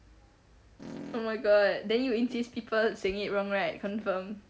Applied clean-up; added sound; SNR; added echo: none; Fart; 12 dB; none.